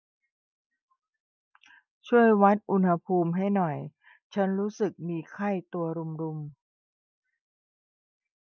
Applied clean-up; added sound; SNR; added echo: none; none; none; none.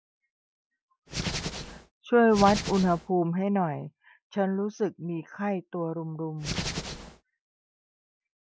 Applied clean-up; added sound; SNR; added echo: none; Hands; 6 dB; none.